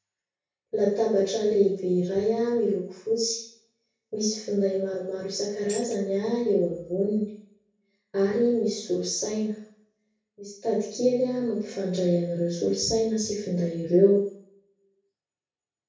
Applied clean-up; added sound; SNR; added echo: none; Tambourine; 17 dB; reverberation time 0.5 s.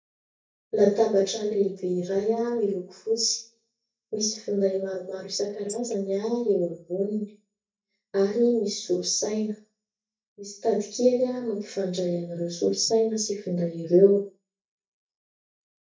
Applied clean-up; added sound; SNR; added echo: neural mask model DeepFilterNet 3.